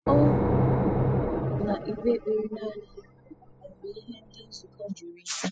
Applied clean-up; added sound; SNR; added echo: classical method spectral subtraction.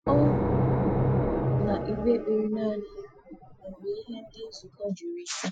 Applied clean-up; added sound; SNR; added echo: classical method Wiener filter.